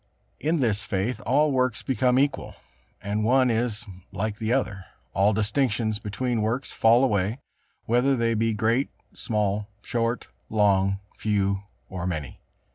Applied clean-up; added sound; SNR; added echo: none; none; none; none.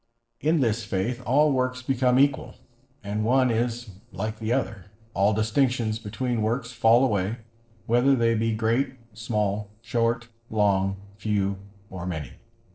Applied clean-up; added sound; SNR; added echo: neural separator model SepFormer DNS4.